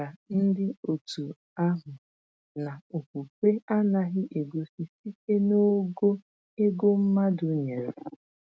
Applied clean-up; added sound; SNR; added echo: none; none; none; none.